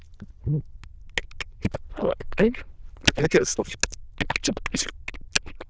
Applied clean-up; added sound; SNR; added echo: neural diffusion model UNIVERSE++.